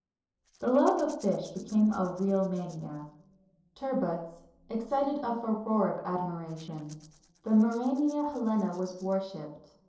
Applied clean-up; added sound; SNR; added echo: neural separator model SepFormer DNS4.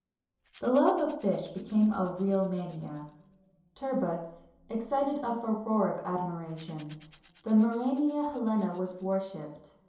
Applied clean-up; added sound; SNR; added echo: none; Rattle / Rattle (instrument); 18 dB; reverberation time 2.8 s.